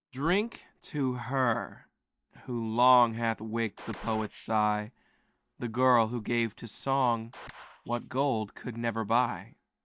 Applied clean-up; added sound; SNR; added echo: neural mask model DeepFilterNet 3.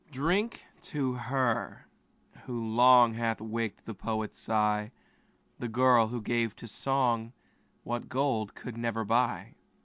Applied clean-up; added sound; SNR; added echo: none; none; none; none.